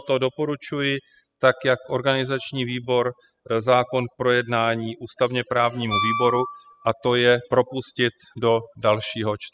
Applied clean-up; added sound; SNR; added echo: classical method spectral subtraction.